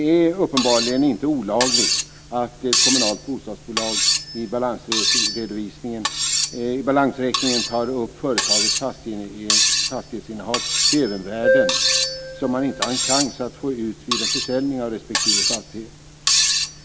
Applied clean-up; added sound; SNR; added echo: none; Keyboard (musical) + Cutlery, silverware; -1 dB; none.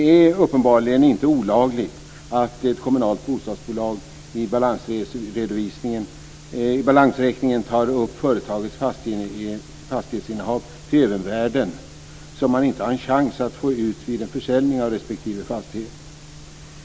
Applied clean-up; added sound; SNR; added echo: none; none; none; none.